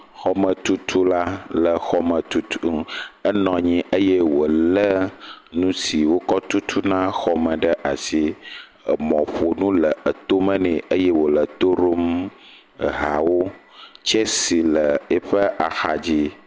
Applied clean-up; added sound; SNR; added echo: none; none; none; none.